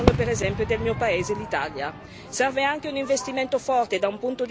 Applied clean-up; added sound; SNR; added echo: none; Crowd / Fireworks; 5 dB; none.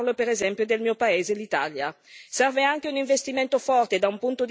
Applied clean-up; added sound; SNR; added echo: none; none; none; none.